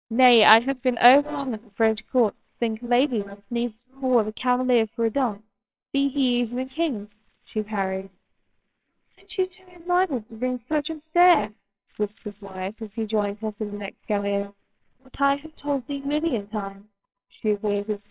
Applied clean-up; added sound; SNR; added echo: neural separator model SepFormer WHAMR!.